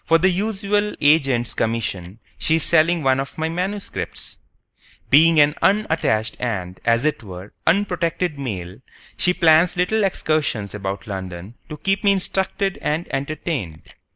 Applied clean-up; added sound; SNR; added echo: neural mask model Resemble Enhance denoiser.